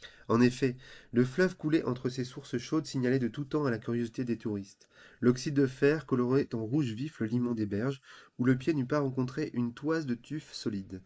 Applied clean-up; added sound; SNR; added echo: neural mask model Resemble Enhance denoiser.